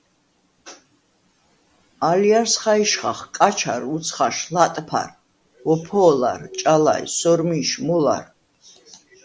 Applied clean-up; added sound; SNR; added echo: none; none; none; none.